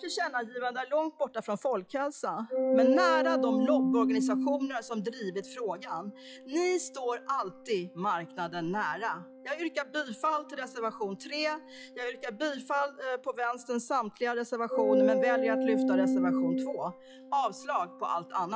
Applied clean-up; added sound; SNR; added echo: classical method log-MMSE.